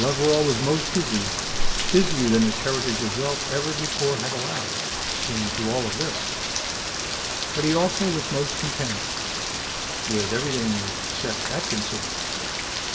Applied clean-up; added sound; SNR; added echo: none; Rain; 0 dB; reverberation time 1.7 s.